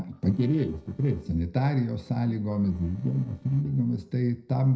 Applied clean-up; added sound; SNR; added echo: neural separator model SepFormer DNS4.